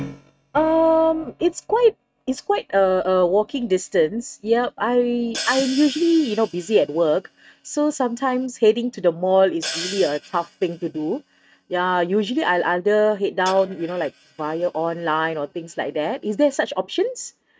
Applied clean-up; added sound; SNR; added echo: neural mask model RNNoise.